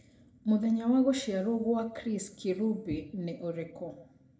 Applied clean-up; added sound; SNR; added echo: none; none; none; reverberation time 0.5 s.